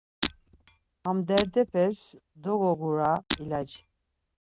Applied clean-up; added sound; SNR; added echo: none; Shatter; 10 dB; none.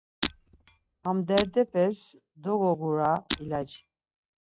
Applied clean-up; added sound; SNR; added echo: classical method log-MMSE.